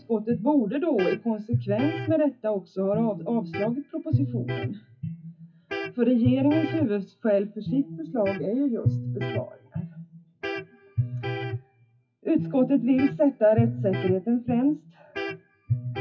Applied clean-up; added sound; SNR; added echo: classical method WPE with log-MMSE.